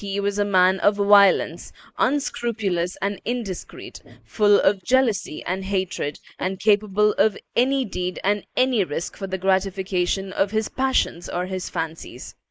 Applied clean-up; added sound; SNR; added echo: neural mask model Resemble Enhance denoiser.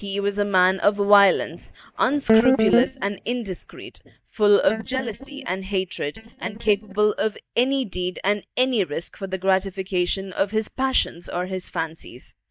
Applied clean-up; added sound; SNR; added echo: neural mask model DeepFilterNet 3.